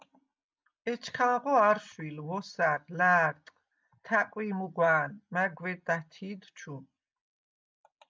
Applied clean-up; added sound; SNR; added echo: none; none; none; none.